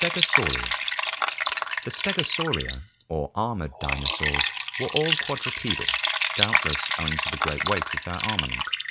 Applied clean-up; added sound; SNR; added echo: none; Liquid; -4 dB; none.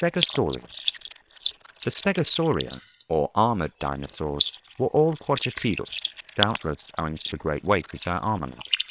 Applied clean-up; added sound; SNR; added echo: neural separator model SepFormer WHAM!.